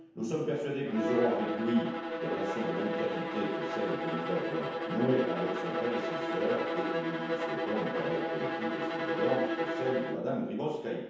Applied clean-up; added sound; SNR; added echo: none; Bowed string instrument; 1 dB; reverberation time 0.9 s.